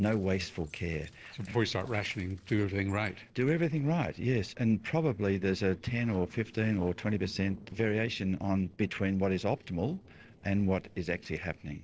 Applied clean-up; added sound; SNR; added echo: neural separator model SepFormer DNS4.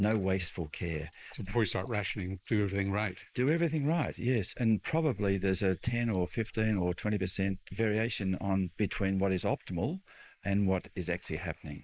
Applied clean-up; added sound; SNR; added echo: neural mask model Resemble Enhance denoiser.